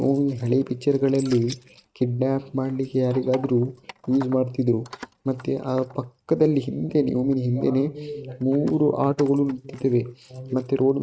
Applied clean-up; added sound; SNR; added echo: neural mask model RNNoise.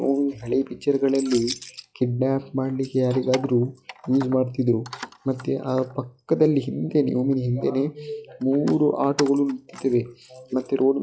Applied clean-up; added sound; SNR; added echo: classical method log-MMSE.